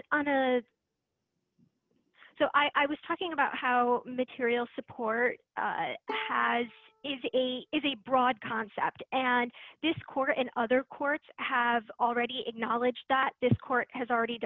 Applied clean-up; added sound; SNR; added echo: none; Bowed string instrument; 16 dB; none.